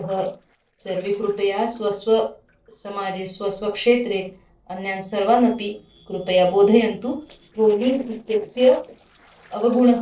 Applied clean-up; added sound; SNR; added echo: neural separator model SepFormer DNS4.